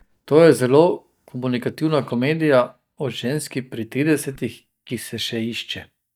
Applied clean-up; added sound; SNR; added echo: neural mask model DeepFilterNet 3.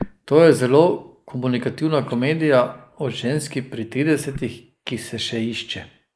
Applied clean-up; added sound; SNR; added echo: neural mask model Resemble Enhance denoiser.